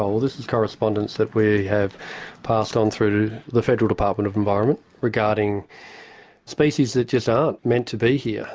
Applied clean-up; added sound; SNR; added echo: none; none; none; none.